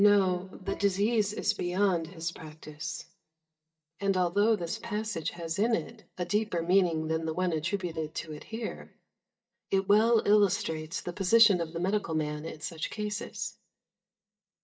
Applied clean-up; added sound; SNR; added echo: neural mask model DeepFilterNet 3.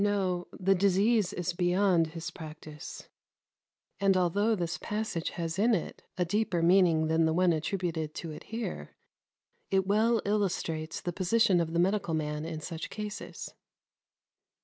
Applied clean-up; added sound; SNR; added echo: none; none; none; none.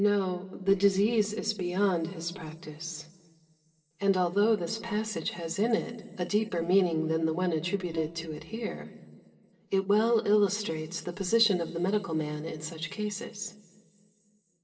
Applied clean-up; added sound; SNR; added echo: neural separator model SepFormer DNS4.